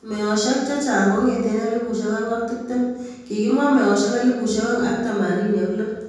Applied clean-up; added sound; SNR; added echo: none; none; none; reverberation time 1.3 s.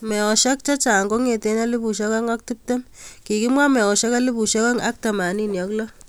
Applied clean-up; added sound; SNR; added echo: none; none; none; none.